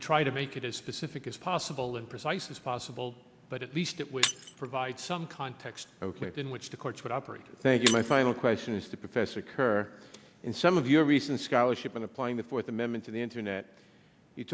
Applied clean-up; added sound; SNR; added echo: none; Shatter; 8 dB; none.